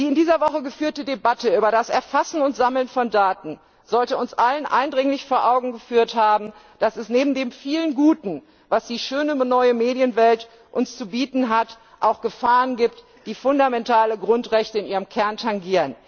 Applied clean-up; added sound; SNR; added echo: none; none; none; none.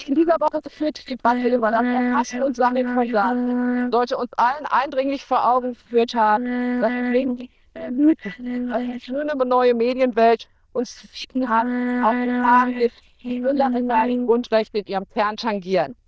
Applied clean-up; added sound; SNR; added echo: neural diffusion model UNIVERSE++.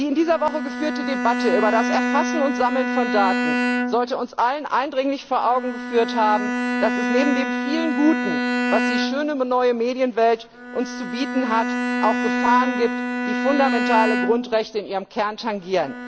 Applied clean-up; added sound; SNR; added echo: none; Bowed string instrument; 2 dB; none.